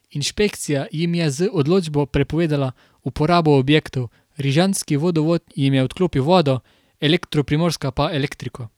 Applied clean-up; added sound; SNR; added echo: none; none; none; none.